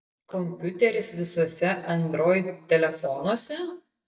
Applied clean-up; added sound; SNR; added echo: neural mask model DeepFilterNet 3.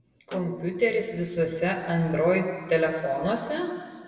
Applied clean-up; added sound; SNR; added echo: none; Snare drum; 20 dB; reverberation time 1.9 s.